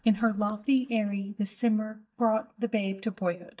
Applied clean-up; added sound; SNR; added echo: neural mask model DeepFilterNet 3.